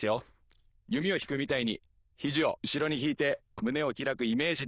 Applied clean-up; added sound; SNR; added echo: neural diffusion model UNIVERSE++.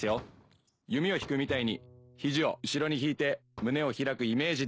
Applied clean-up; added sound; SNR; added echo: none; Bowed string instrument + Fireworks; 20 dB; none.